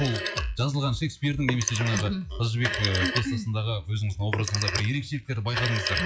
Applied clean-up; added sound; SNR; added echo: classical method log-MMSE.